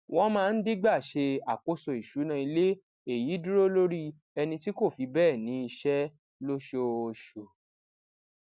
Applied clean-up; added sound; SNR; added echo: none; none; none; none.